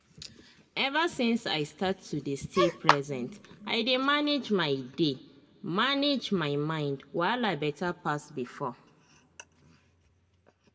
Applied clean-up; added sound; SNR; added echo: none; Clapping; 1 dB; reverberation time 2.0 s.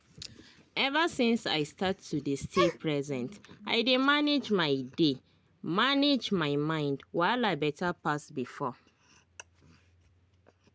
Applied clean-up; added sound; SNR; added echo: none; none; none; none.